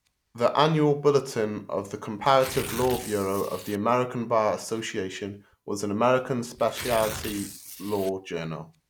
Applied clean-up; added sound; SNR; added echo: none; Tearing; 16 dB; none.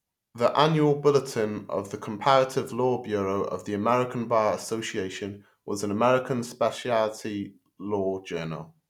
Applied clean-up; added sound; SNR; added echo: none; none; none; none.